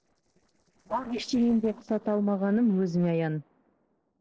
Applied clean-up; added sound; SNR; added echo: neural separator model SepFormer DNS4.